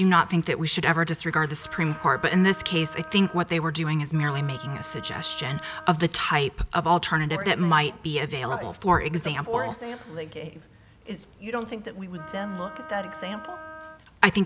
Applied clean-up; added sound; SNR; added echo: none; Wind instrument, woodwind instrument; 16 dB; none.